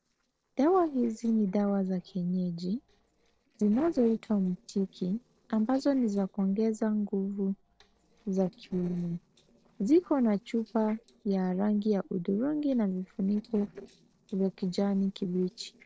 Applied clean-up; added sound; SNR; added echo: neural separator model SepFormer DNS4.